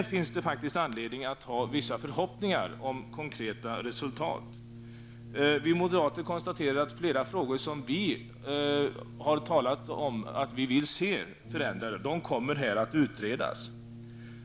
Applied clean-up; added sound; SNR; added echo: none; Brass instrument; 15 dB; none.